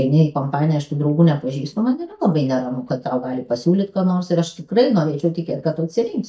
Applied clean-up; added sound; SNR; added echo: neural mask model DeepFilterNet 3.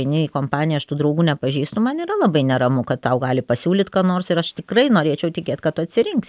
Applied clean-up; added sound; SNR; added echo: none; none; none; none.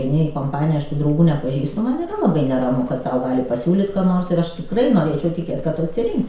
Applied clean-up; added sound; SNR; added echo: none; Livestock, farm animals, working animals; 14 dB; reverberation time 0.6 s.